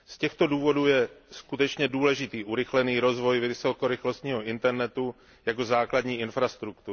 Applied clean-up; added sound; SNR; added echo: none; none; none; none.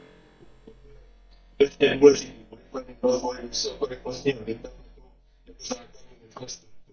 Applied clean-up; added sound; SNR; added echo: neural mask model DeepFilterNet 3.